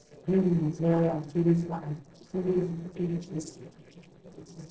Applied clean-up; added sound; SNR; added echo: neural separator model SepFormer DNS4.